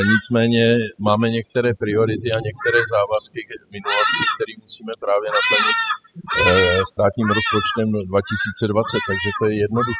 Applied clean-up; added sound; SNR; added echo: classical method spectral subtraction.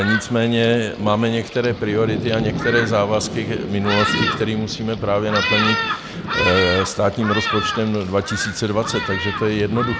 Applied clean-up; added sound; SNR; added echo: none; Thunderstorm; 4 dB; none.